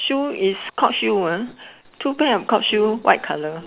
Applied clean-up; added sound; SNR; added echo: none; none; none; none.